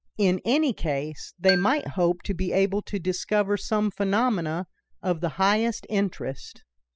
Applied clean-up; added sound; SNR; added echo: classical method spectral subtraction.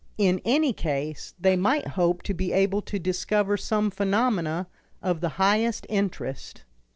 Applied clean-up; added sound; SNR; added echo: neural separator model SepFormer DNS4.